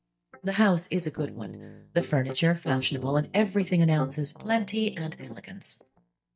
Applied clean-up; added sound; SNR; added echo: neural mask model DeepFilterNet 3.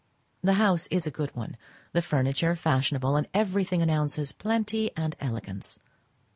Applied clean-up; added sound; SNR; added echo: none; none; none; none.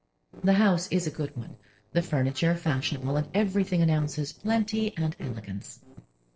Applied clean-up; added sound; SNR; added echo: neural separator model SepFormer DNS4.